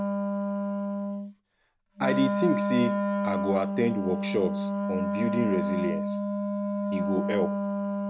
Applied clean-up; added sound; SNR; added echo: none; Wind instrument, woodwind instrument; -1 dB; none.